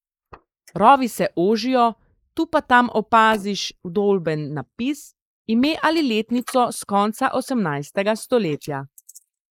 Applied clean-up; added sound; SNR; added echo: neural mask model Resemble Enhance denoiser.